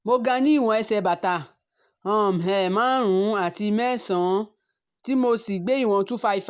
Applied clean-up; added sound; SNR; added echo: none; none; none; none.